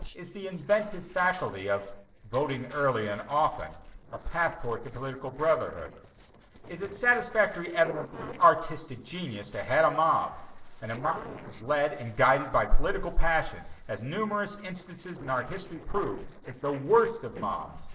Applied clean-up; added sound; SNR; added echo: neural separator model SepFormer DNS4.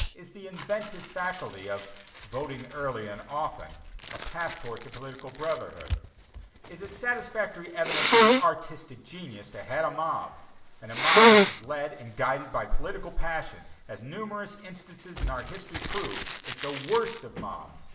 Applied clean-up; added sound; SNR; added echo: none; Sneeze; -3 dB; reverberation time 0.8 s.